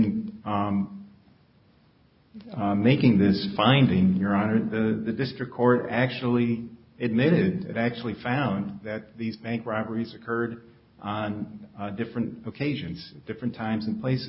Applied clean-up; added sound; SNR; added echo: none; none; none; none.